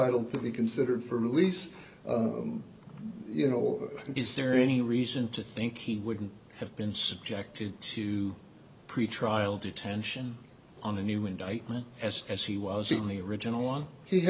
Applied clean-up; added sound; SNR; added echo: none; none; none; none.